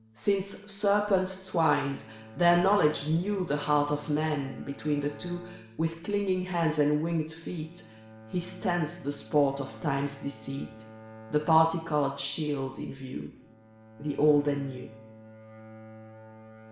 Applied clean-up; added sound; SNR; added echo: none; Bowed string instrument; 19 dB; reverberation time 0.8 s.